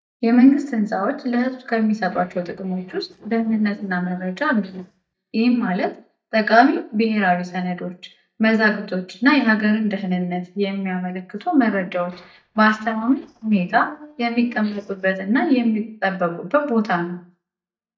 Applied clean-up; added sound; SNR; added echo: neural mask model DeepFilterNet 3.